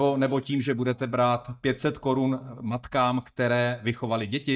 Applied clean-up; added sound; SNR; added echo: neural mask model DeepFilterNet 3.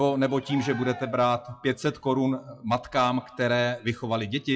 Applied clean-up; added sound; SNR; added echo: classical method WPE with log-MMSE.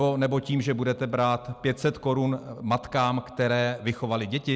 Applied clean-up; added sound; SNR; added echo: none; none; none; none.